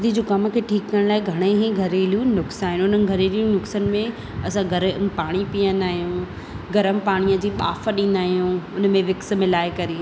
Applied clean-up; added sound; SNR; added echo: none; none; none; none.